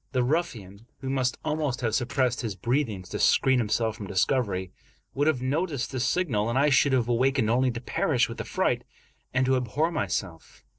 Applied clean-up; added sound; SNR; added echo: neural separator model SepFormer DNS4.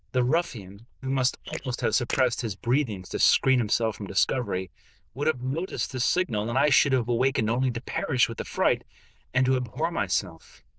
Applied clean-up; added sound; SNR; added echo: neural diffusion model UNIVERSE++.